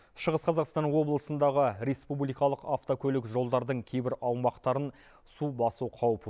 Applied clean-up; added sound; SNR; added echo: none; none; none; none.